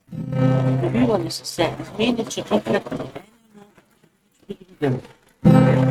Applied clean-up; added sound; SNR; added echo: neural mask model RNNoise.